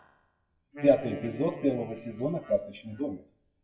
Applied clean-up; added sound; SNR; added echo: classical method WPE with log-MMSE.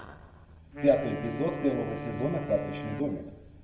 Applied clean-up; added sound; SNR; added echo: none; Wind instrument, woodwind instrument; 9 dB; reverberation time 0.6 s.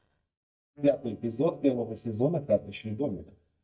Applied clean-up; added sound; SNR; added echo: neural mask model DeepFilterNet 3.